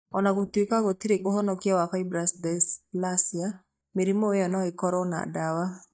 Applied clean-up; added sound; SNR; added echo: neural mask model DeepFilterNet 3.